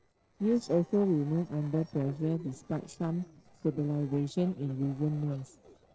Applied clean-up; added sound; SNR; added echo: neural separator model SepFormer DNS4.